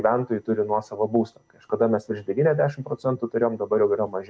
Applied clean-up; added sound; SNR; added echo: none; none; none; none.